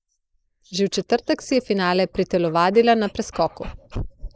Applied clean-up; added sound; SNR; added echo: neural mask model Resemble Enhance denoiser.